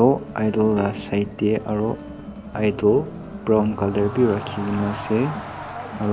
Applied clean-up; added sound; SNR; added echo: none; Guitar + Crowd; 11 dB; none.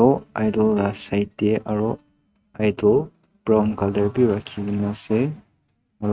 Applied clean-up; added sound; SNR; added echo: neural mask model RNNoise.